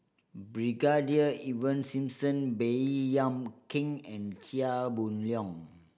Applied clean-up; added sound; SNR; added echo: none; none; none; none.